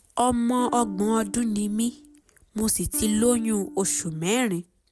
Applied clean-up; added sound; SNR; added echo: none; Electric guitar / Strum; 15 dB; none.